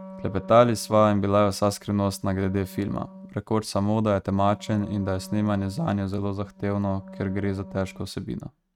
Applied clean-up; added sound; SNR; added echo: neural mask model RNNoise.